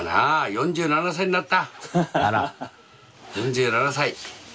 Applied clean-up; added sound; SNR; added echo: none; none; none; none.